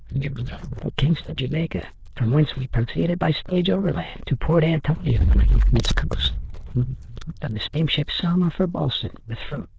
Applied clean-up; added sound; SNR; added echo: neural diffusion model UNIVERSE++.